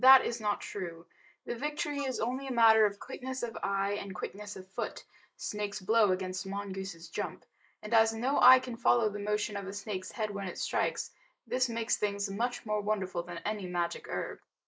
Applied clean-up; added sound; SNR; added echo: neural mask model Resemble Enhance denoiser.